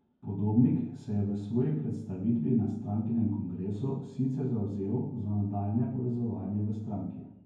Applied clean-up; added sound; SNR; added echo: none; none; none; reverberation time 0.9 s.